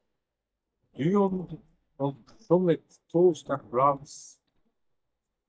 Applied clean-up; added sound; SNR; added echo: neural mask model DeepFilterNet 3.